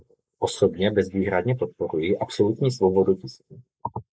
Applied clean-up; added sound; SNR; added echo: neural mask model Resemble Enhance denoiser.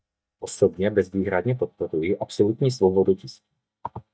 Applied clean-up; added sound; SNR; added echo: neural mask model DeepFilterNet 3.